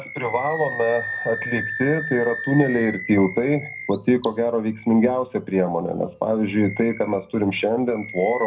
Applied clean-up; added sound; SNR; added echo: none; Animal; 11 dB; reverberation time 0.4 s.